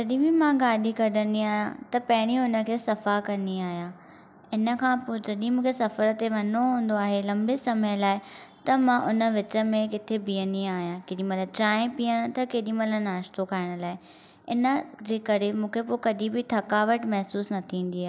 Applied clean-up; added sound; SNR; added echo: none; none; none; none.